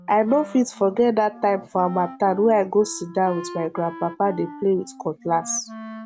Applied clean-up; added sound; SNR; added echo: none; Wind instrument, woodwind instrument; 17 dB; none.